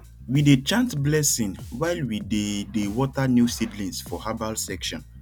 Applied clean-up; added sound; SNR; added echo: none; Bass guitar; 17 dB; none.